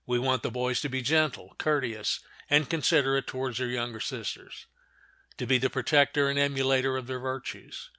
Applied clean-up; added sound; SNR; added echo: none; none; none; none.